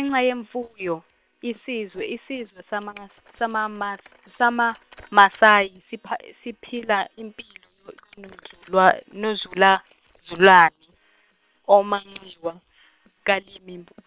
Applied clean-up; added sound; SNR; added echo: neural separator model SepFormer WHAM!.